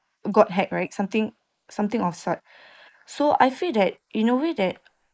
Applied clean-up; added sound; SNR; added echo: neural mask model Resemble Enhance denoiser.